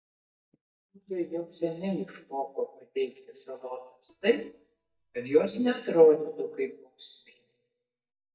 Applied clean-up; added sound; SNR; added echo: neural mask model DeepFilterNet 3.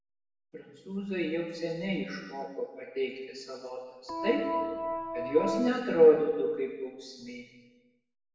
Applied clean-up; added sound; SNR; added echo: none; Organ; 2 dB; reverberation time 1.2 s.